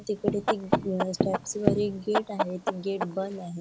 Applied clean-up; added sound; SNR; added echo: none; Tap + Chicken, rooster; -1 dB; none.